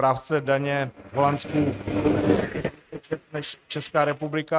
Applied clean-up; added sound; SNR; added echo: neural mask model RNNoise.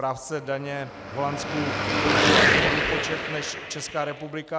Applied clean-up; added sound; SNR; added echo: none; Car passing by / Traffic noise, roadway noise / Engine; -5 dB; none.